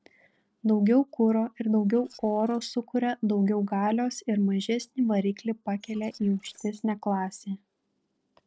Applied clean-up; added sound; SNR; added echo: neural separator model SepFormer DNS4.